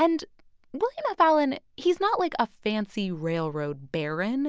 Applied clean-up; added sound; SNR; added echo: none; none; none; none.